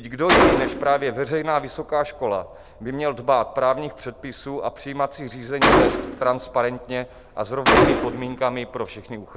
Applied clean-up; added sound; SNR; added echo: none; Gunshot, gunfire; 0 dB; none.